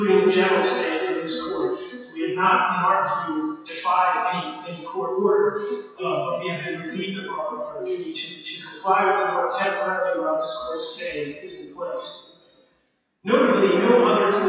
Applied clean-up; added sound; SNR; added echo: classical method WPE with log-MMSE.